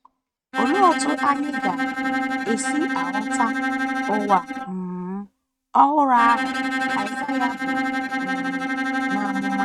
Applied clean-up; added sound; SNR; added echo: neural mask model RNNoise.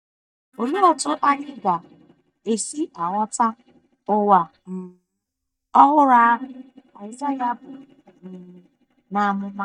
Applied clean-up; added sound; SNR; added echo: neural mask model DeepFilterNet 3.